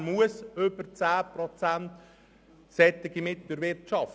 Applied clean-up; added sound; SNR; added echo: none; none; none; none.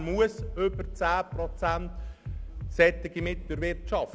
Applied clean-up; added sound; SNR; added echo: none; Bass drum; 7 dB; none.